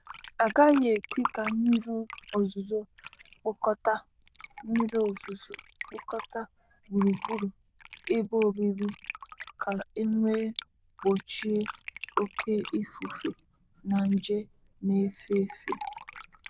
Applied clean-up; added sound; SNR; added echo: neural diffusion model UNIVERSE++.